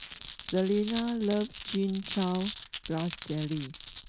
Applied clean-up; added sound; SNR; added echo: none; Glass; 11 dB; none.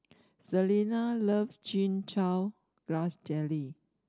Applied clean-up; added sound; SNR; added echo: none; none; none; none.